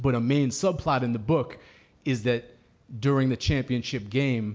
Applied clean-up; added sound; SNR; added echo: none; none; none; none.